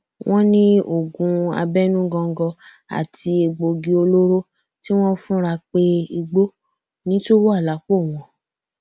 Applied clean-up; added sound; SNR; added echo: none; none; none; none.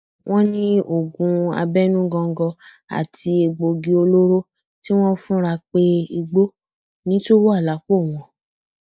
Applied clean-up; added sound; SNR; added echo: neural mask model DeepFilterNet 3.